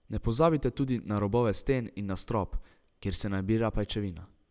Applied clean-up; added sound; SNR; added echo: none; none; none; none.